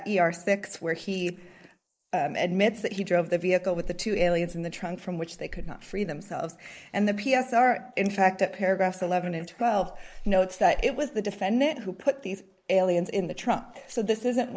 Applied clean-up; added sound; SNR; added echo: neural mask model Resemble Enhance denoiser.